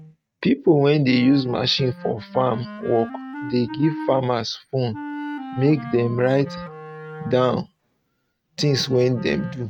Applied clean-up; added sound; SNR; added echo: neural mask model RNNoise.